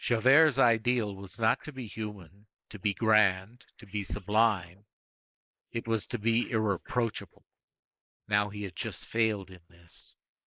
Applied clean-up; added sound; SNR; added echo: neural mask model Resemble Enhance denoiser.